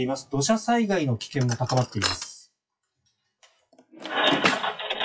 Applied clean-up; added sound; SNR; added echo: classical method WPE with log-MMSE.